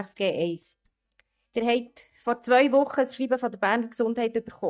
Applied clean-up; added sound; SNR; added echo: neural mask model DeepFilterNet 3.